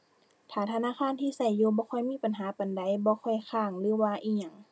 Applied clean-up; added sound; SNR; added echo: none; none; none; none.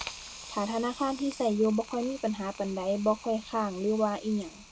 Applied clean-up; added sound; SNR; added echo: none; Hiss; 16 dB; none.